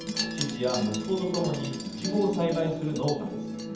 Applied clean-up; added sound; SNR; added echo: none; Wind chime; 11 dB; reverberation time 0.8 s.